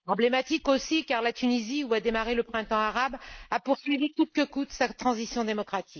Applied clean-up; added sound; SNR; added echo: neural mask model Resemble Enhance denoiser.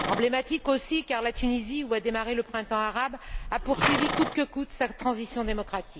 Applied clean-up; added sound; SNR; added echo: none; Livestock, farm animals, working animals; 6 dB; none.